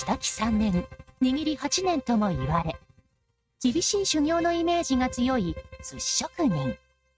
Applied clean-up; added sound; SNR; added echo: neural mask model RNNoise.